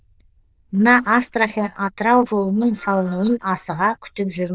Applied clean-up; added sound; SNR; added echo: neural diffusion model UNIVERSE++.